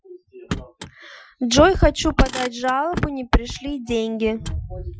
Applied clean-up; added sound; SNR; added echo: classical method Wiener filter.